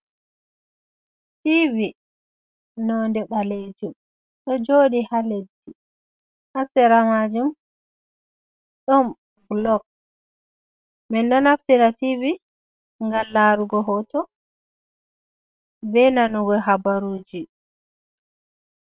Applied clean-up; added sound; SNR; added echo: neural separator model SepFormer WHAM!.